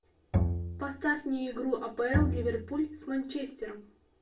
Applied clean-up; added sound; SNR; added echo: none; Bowed string instrument; 0 dB; reverberation time 0.3 s.